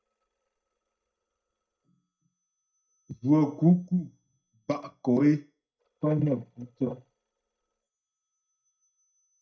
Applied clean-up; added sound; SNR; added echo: neural mask model DeepFilterNet 3.